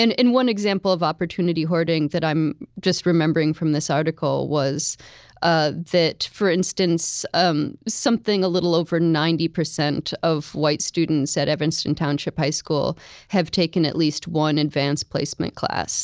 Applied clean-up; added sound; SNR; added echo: none; none; none; none.